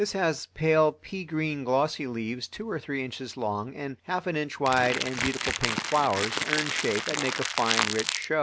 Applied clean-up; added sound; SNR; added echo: none; Crackle; 2 dB; none.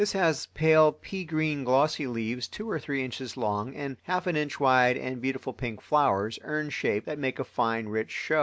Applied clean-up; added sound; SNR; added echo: none; none; none; none.